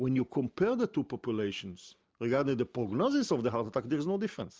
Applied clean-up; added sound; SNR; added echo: none; none; none; none.